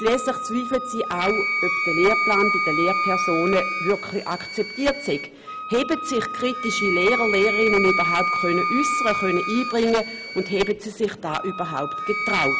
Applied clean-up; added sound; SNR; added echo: none; Wind instrument, woodwind instrument + Wind instrument, woodwind instrument; 2 dB; none.